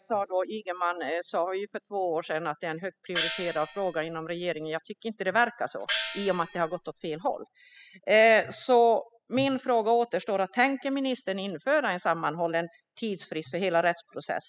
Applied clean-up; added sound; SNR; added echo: classical method spectral subtraction.